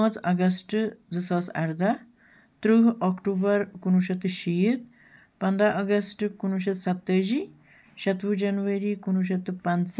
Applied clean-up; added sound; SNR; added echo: none; none; none; none.